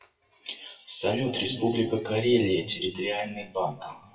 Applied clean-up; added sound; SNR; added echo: classical method WPE with log-MMSE.